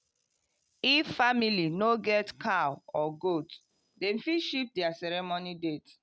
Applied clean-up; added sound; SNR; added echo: none; none; none; none.